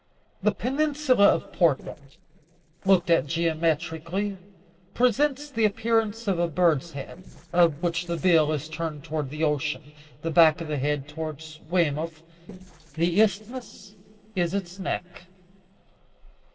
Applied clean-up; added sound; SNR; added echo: neural separator model SepFormer DNS4.